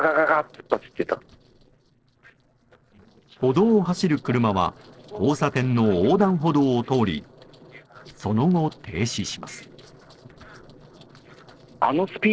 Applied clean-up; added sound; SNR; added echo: neural separator model SepFormer DNS4.